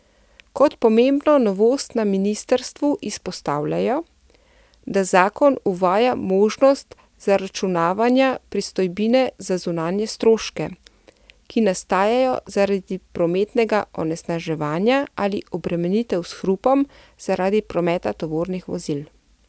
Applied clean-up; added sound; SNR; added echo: none; none; none; none.